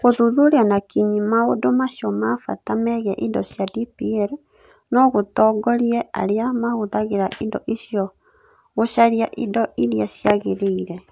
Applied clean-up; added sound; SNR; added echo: none; none; none; none.